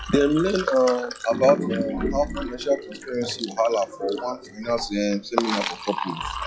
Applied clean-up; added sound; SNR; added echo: classical method log-MMSE.